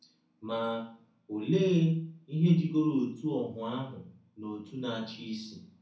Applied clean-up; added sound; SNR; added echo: none; none; none; reverberation time 0.6 s.